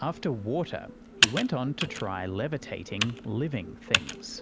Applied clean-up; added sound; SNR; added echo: none; Computer keyboard; 1 dB; none.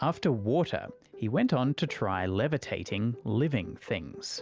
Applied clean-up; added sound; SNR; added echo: none; none; none; none.